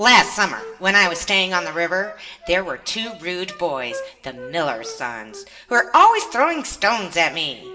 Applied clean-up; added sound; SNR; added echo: none; Wind instrument, woodwind instrument; 19 dB; reverberation time 0.9 s.